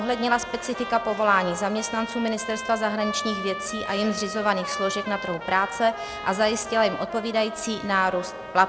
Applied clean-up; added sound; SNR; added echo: none; Trumpet; 10 dB; none.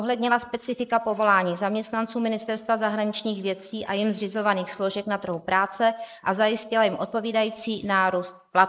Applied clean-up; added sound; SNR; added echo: neural mask model Resemble Enhance denoiser.